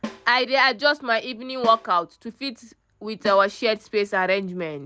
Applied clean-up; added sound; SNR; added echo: none; Snare drum; 18 dB; none.